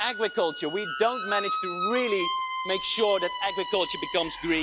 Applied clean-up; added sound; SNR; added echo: none; Squeak; 5 dB; none.